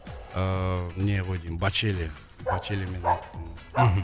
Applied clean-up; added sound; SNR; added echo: none; Bark; 6 dB; none.